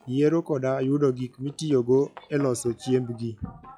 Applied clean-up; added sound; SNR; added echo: classical method log-MMSE.